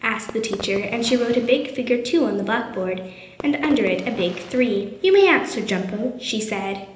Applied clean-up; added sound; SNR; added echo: none; Fireworks; 18 dB; reverberation time 1.0 s.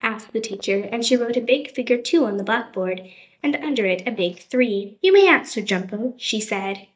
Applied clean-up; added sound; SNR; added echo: neural mask model DeepFilterNet 3.